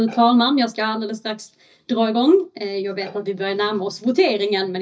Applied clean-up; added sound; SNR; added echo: neural mask model DeepFilterNet 3.